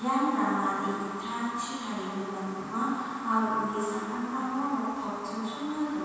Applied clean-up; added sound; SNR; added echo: none; none; none; reverberation time 2.1 s.